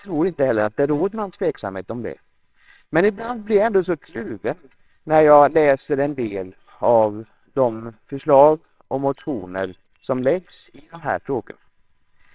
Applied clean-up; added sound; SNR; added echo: neural separator model SepFormer WHAMR!.